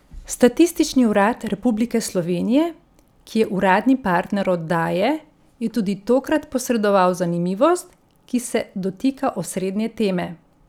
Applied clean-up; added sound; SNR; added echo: none; none; none; none.